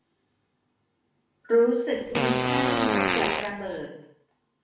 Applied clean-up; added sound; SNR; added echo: none; Fart; -3 dB; reverberation time 0.7 s.